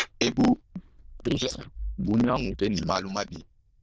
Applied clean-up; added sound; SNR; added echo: neural diffusion model UNIVERSE++.